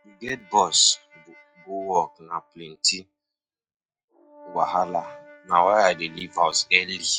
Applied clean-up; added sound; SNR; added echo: classical method log-MMSE.